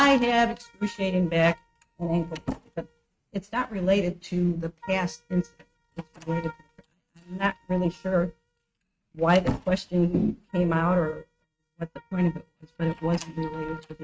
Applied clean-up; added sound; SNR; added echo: neural mask model RNNoise.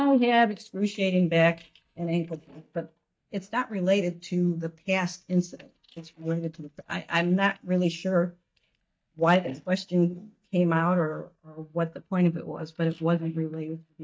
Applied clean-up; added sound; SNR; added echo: neural mask model DeepFilterNet 3.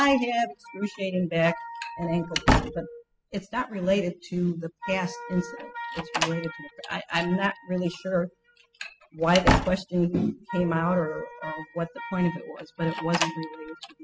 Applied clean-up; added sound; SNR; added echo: classical method spectral subtraction.